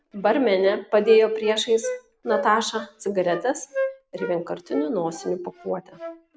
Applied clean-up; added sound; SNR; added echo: none; Wind instrument, woodwind instrument; 11 dB; none.